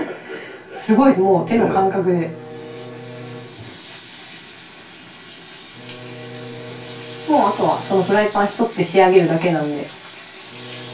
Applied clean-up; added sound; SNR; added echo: none; Bowed string instrument; 18 dB; reverberation time 0.2 s.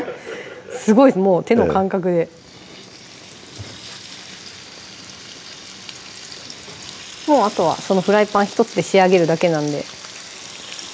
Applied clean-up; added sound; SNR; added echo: none; none; none; none.